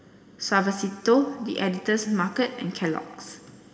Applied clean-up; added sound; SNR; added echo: none; none; none; reverberation time 1.7 s.